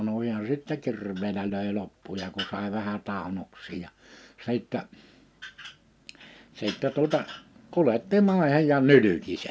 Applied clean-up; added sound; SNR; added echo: none; none; none; none.